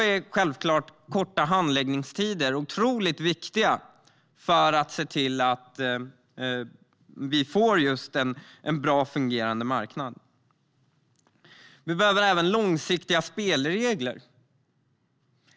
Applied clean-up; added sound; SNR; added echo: none; none; none; none.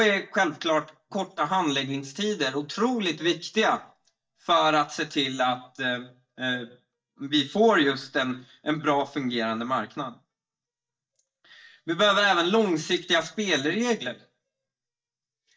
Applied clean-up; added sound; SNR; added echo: neural mask model DeepFilterNet 3.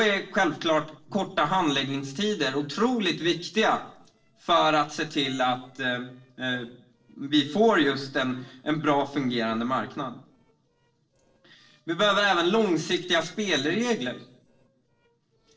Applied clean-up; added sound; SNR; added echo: neural separator model SepFormer DNS4.